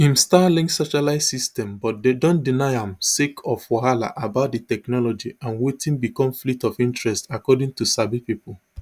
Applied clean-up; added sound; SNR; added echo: none; none; none; none.